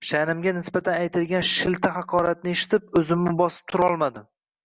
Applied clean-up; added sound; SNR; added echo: none; none; none; none.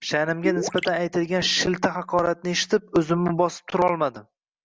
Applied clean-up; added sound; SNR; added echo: none; Gurgling; 4 dB; none.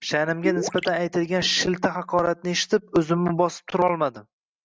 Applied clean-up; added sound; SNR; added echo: neural mask model RNNoise.